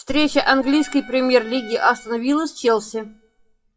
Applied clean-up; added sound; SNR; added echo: classical method WPE with log-MMSE.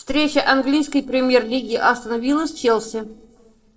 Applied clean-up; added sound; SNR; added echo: neural separator model SepFormer DNS4.